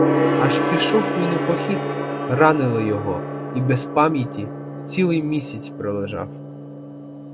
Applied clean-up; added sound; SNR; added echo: none; Gong; 1 dB; none.